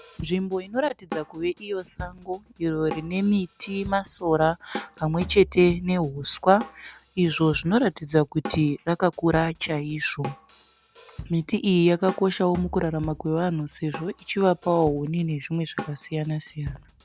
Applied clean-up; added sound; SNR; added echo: none; Drum kit; 16 dB; none.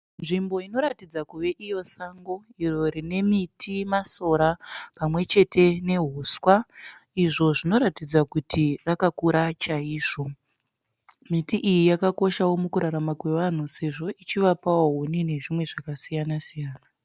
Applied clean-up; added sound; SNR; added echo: none; none; none; none.